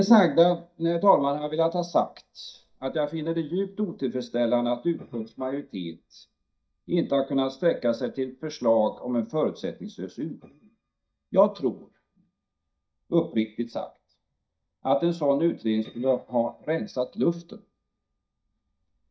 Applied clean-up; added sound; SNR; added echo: neural mask model DeepFilterNet 3.